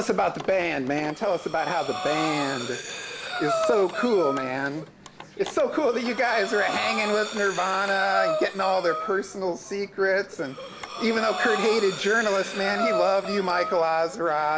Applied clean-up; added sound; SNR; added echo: none; Breathing; 7 dB; none.